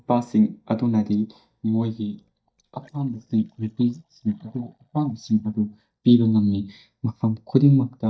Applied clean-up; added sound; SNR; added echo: neural mask model DeepFilterNet 3.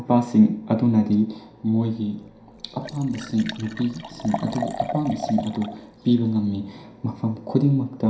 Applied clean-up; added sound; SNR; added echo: none; Liquid; 14 dB; reverberation time 0.5 s.